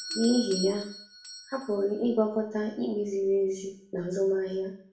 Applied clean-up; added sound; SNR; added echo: none; Doorbell; 14 dB; reverberation time 0.5 s.